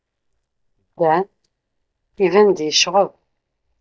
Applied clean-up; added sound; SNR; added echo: neural mask model DeepFilterNet 3.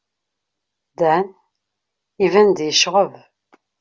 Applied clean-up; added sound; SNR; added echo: none; none; none; none.